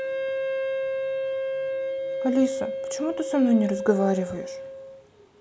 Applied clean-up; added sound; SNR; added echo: none; Wind instrument, woodwind instrument; 2 dB; none.